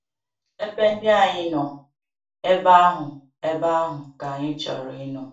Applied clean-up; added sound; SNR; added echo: none; none; none; reverberation time 0.3 s.